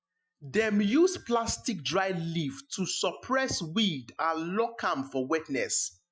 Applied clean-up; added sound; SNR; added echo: classical method Wiener filter.